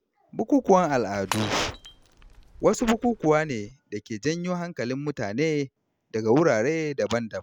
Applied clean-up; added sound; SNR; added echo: none; Shatter / Crushing; 16 dB; none.